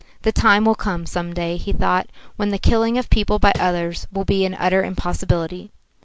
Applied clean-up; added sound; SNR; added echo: none; Tap; 13 dB; none.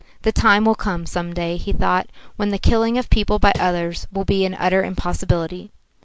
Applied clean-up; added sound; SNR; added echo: neural mask model Resemble Enhance denoiser.